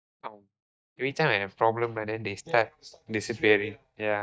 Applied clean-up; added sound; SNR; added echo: neural mask model DeepFilterNet 3.